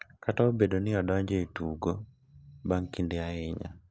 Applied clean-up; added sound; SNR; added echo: none; none; none; none.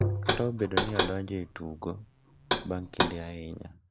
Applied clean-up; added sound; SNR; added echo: none; Tap + Knock; -3 dB; none.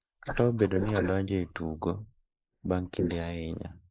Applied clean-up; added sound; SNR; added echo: neural mask model Resemble Enhance denoiser.